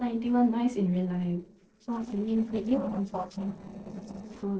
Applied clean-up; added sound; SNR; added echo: neural separator model SepFormer DNS4.